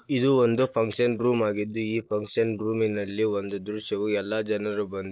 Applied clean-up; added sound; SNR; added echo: neural mask model Resemble Enhance denoiser.